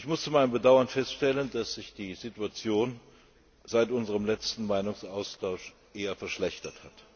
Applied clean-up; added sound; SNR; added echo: none; none; none; none.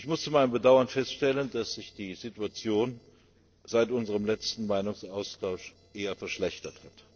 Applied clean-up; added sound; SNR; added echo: neural separator model SepFormer DNS4.